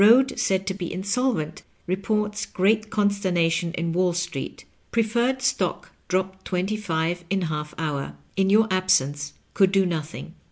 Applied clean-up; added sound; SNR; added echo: none; none; none; none.